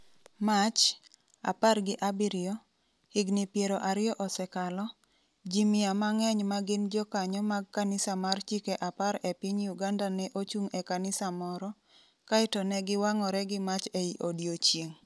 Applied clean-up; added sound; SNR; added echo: none; none; none; none.